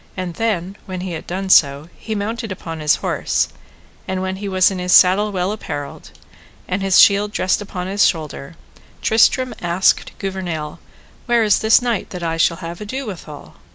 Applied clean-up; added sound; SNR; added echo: none; none; none; none.